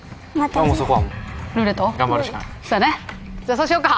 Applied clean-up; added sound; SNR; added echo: none; none; none; none.